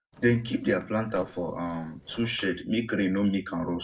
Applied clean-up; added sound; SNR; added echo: neural separator model SepFormer DNS4.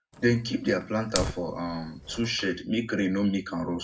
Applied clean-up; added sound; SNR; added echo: none; Fire; 10 dB; reverberation time 0.3 s.